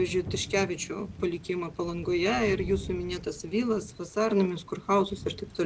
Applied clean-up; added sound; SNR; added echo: none; Thunder / Rain; 12 dB; none.